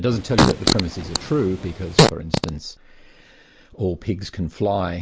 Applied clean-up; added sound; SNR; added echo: none; Fart; -4 dB; none.